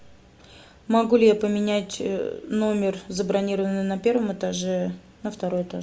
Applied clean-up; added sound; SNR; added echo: none; none; none; none.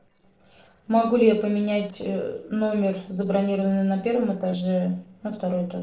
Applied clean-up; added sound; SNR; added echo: neural separator model SepFormer DNS4.